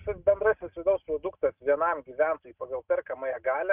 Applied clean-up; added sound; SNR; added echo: neural mask model RNNoise.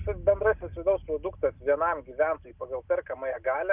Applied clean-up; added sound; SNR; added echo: none; Boom; 16 dB; none.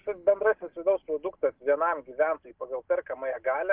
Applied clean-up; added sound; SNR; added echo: neural separator model SepFormer DNS4.